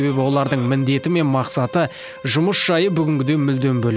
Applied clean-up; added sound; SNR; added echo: none; Bowed string instrument; 20 dB; none.